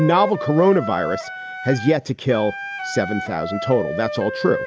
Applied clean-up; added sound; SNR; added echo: none; Wind instrument, woodwind instrument; 8 dB; none.